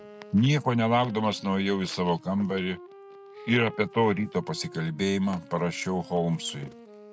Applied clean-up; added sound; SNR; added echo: none; Wind instrument, woodwind instrument; 20 dB; none.